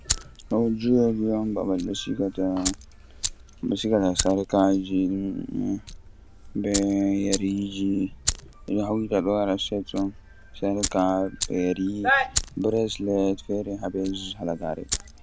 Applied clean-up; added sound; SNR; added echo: none; Fire; 10 dB; none.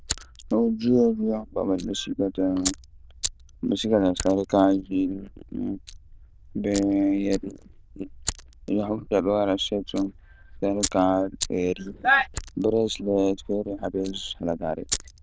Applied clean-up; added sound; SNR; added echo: neural diffusion model UNIVERSE++.